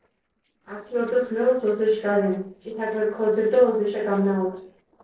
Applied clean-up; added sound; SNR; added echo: neural separator model SepFormer DNS4.